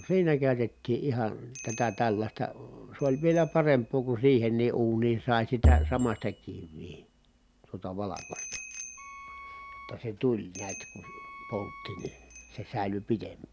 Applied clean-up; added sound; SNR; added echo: none; Wind instrument, woodwind instrument + Bicycle bell; 19 dB; none.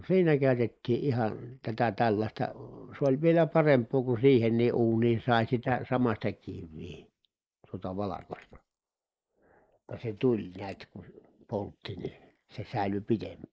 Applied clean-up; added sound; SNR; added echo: neural mask model Resemble Enhance denoiser.